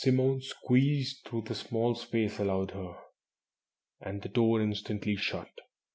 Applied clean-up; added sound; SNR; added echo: none; none; none; none.